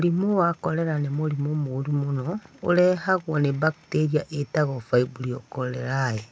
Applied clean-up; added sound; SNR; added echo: none; none; none; none.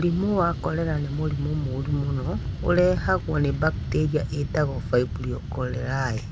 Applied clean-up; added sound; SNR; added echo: none; Fixed-wing aircraft, airplane; 5 dB; none.